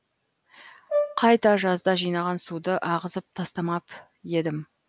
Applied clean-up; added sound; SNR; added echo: none; Brass instrument; 5 dB; none.